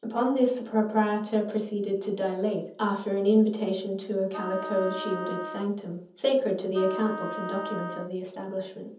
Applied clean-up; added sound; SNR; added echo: none; Wind instrument, woodwind instrument; 10 dB; reverberation time 0.7 s.